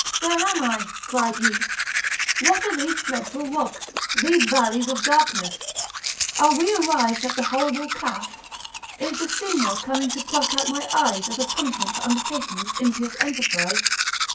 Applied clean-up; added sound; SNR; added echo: none; Domestic sounds, home sounds; 1 dB; reverberation time 0.2 s.